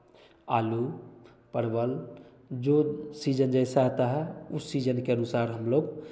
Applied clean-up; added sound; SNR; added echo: none; none; none; none.